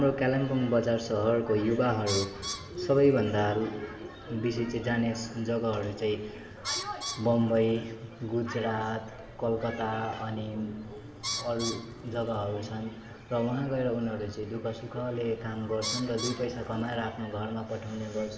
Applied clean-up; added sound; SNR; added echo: none; Bird; 14 dB; reverberation time 1.6 s.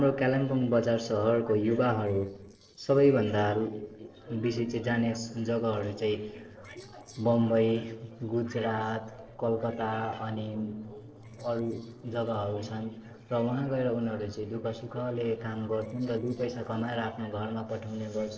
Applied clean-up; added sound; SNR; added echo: neural separator model SepFormer DNS4.